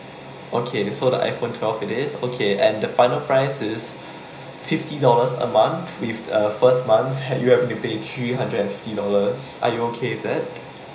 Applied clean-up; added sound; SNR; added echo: none; none; none; reverberation time 0.5 s.